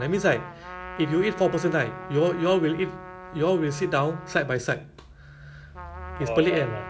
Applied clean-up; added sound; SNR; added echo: none; Trumpet; 14 dB; none.